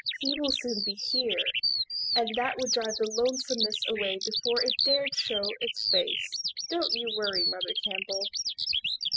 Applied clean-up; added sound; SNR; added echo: classical method spectral subtraction.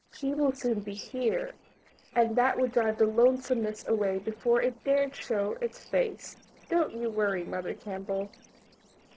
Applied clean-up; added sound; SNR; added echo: neural separator model SepFormer DNS4.